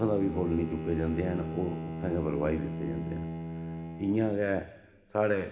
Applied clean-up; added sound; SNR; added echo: none; Bowed string instrument; 6 dB; reverberation time 1.3 s.